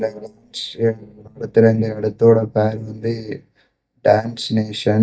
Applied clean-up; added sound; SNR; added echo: neural mask model DeepFilterNet 3.